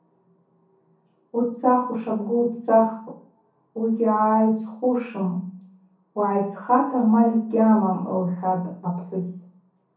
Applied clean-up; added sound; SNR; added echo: none; none; none; reverberation time 0.6 s.